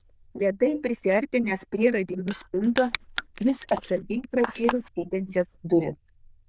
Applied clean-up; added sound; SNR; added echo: neural diffusion model UNIVERSE++.